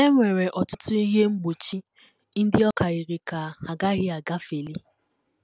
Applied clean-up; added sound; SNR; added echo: none; none; none; none.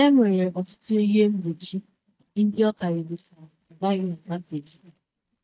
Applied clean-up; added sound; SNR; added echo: neural mask model DeepFilterNet 3.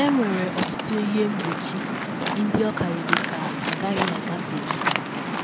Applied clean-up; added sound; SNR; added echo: none; Waves, surf; 0 dB; none.